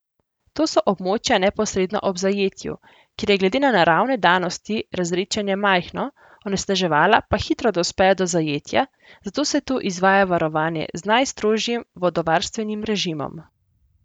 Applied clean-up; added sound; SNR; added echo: none; none; none; none.